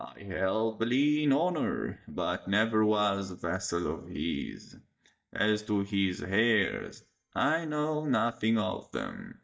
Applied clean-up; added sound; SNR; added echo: neural mask model DeepFilterNet 3.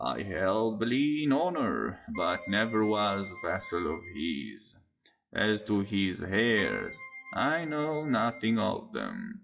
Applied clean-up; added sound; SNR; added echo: classical method WPE with log-MMSE.